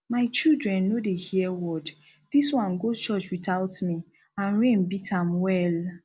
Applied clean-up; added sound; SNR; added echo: none; none; none; none.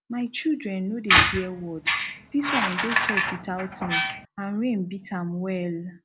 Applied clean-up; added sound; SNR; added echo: none; Squeak; -5 dB; none.